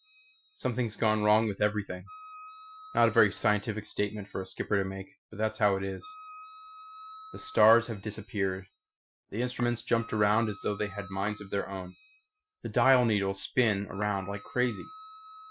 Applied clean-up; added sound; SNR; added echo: classical method Wiener filter.